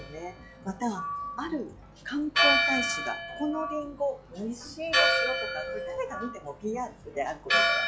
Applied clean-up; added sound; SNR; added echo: classical method log-MMSE.